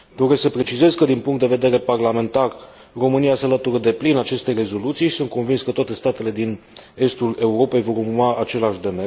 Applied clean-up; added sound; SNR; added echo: none; none; none; none.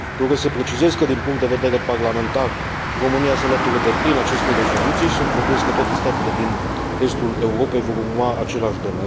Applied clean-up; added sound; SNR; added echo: none; Motor vehicle (road); 1 dB; none.